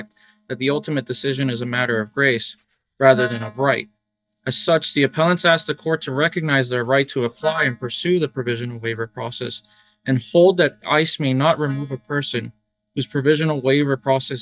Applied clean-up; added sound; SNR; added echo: neural mask model DeepFilterNet 3.